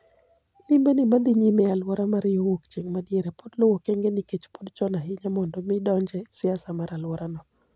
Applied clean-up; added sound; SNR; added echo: none; none; none; none.